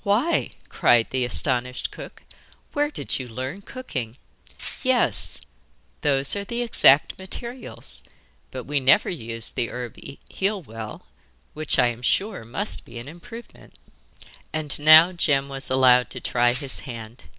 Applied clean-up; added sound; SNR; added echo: none; Rattle (instrument); 13 dB; none.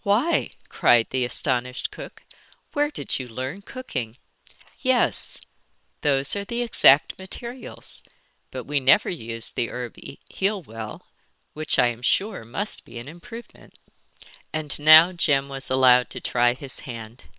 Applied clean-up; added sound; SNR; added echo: neural separator model SepFormer WHAM!.